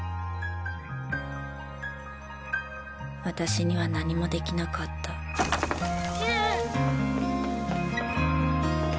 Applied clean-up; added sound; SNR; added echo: none; none; none; none.